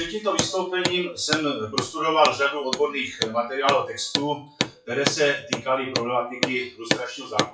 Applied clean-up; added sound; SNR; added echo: classical method WPE with log-MMSE.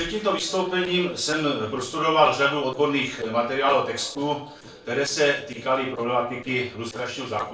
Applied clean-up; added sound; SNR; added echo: neural separator model SepFormer DNS4.